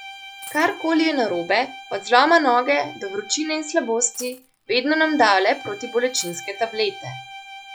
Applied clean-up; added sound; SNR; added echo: none; Bowed string instrument + Coin (dropping); 17 dB; none.